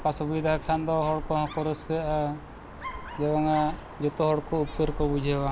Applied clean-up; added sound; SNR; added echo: none; Dog; 10 dB; none.